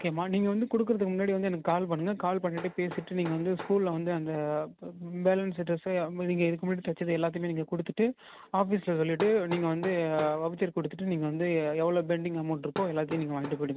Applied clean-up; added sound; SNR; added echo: none; Hammer; 18 dB; none.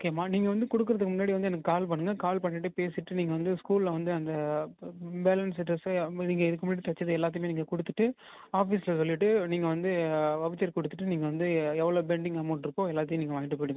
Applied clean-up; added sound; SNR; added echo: none; none; none; none.